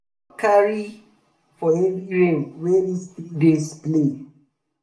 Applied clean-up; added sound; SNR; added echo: none; none; none; reverberation time 0.4 s.